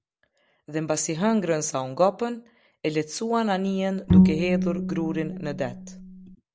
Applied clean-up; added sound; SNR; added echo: none; Bowed string instrument; -4 dB; none.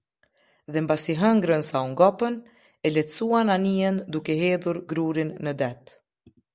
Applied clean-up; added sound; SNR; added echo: none; none; none; none.